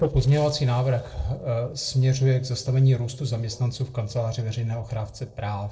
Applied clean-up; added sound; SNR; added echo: neural separator model SepFormer DNS4.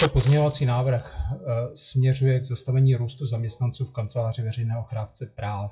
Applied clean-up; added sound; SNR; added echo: classical method WPE with log-MMSE.